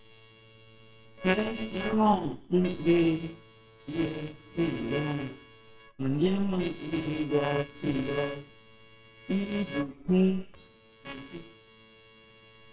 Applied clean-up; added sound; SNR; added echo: neural separator model SepFormer WHAMR!.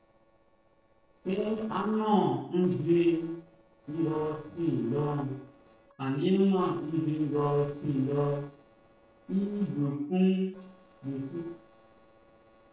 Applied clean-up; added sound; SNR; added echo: neural separator model SepFormer DNS4.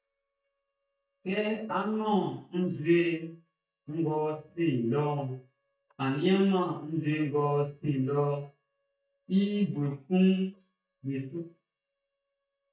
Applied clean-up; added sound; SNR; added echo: neural mask model DeepFilterNet 3.